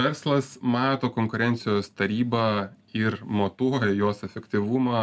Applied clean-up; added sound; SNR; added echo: none; none; none; none.